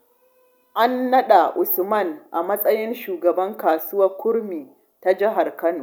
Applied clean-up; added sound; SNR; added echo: none; none; none; none.